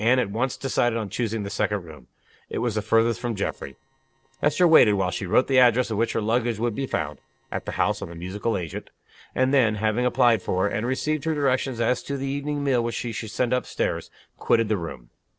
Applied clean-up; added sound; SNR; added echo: neural separator model SepFormer DNS4.